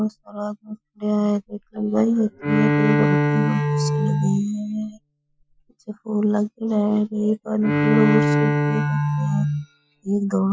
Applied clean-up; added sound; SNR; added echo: classical method Wiener filter.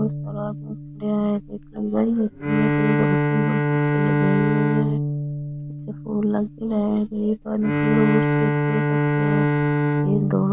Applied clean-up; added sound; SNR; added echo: none; Bowed string instrument; -2 dB; none.